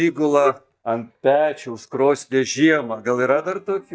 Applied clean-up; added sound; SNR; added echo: neural mask model DeepFilterNet 3.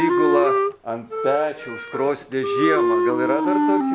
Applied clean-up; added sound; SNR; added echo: none; Wind instrument, woodwind instrument; -2 dB; none.